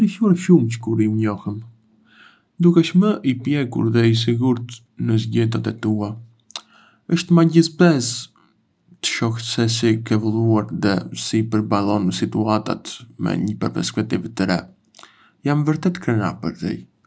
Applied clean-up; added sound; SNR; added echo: none; none; none; none.